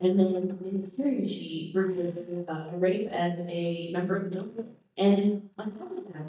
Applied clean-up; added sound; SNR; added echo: neural mask model DeepFilterNet 3.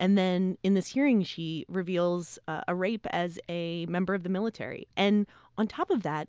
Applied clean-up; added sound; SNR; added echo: none; none; none; none.